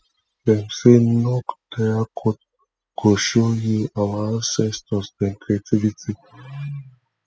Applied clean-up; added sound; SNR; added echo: classical method spectral subtraction.